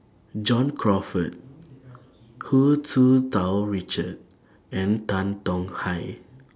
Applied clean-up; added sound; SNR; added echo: none; none; none; none.